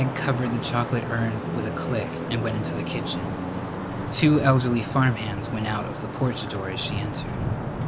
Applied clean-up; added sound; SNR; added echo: none; Traffic noise, roadway noise / Vehicle horn, car horn, honking; 4 dB; none.